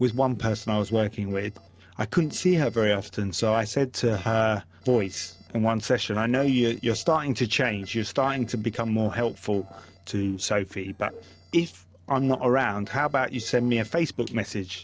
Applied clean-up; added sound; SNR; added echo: neural separator model SepFormer DNS4.